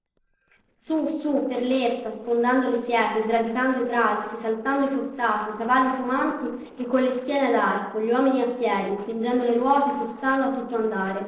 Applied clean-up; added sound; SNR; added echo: neural separator model SepFormer DNS4.